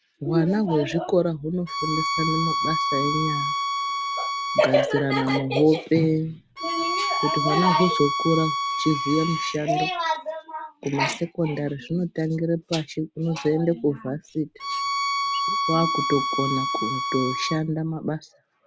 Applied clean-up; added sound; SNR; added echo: none; Bowed string instrument; 2 dB; none.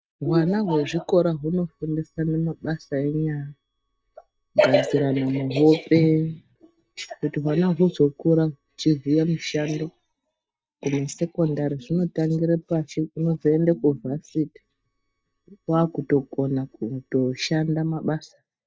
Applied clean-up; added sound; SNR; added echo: neural mask model DeepFilterNet 3.